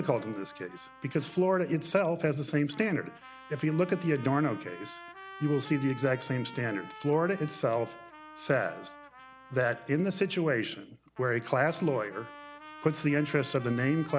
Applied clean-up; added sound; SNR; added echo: none; Trumpet; 18 dB; none.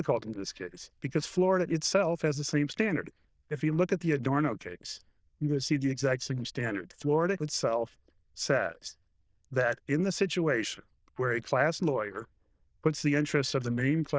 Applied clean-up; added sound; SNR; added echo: neural diffusion model UNIVERSE++.